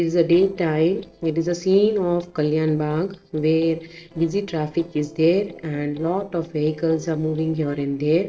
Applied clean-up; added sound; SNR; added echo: neural separator model SepFormer DNS4.